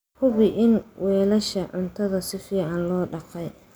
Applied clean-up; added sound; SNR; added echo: none; Brass instrument; 18 dB; none.